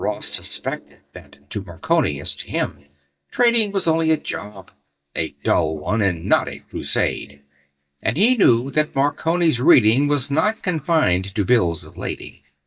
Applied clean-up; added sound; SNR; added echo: neural mask model DeepFilterNet 3.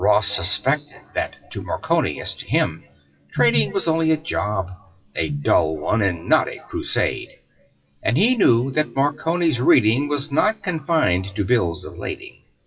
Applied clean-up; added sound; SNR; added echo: classical method WPE with log-MMSE.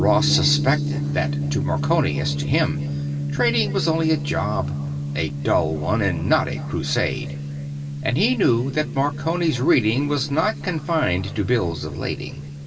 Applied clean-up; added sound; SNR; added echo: none; Gong; 4 dB; reverberation time 2.4 s.